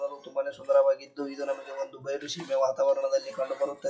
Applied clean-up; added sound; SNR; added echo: classical method WPE with log-MMSE.